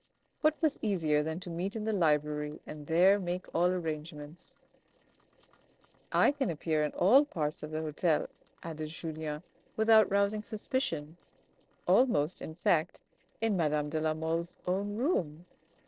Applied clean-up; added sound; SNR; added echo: neural separator model SepFormer DNS4.